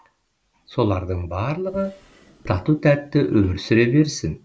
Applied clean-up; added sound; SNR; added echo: none; Drawer open or close; 20 dB; none.